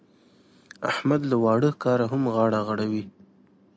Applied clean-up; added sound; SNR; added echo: none; none; none; none.